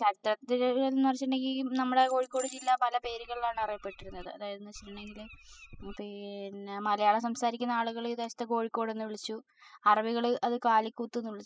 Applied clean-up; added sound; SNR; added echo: classical method spectral subtraction.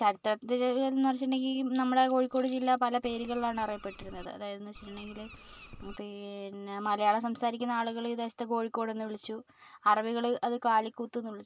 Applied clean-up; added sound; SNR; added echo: none; Bird + Keys jangling; 17 dB; none.